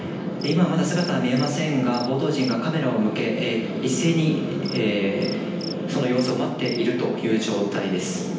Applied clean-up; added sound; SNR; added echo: none; Cricket; 20 dB; reverberation time 0.9 s.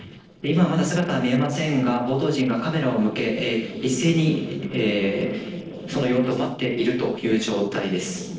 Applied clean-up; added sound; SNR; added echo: neural separator model SepFormer DNS4.